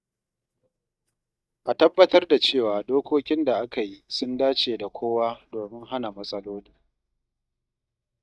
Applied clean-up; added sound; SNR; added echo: neural mask model DeepFilterNet 3.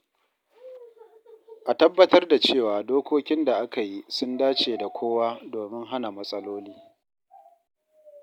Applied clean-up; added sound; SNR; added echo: none; none; none; none.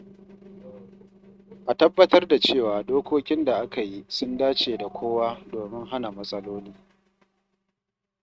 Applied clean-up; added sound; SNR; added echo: neural mask model RNNoise.